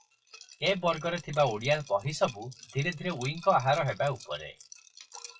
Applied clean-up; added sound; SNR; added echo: classical method WPE with log-MMSE.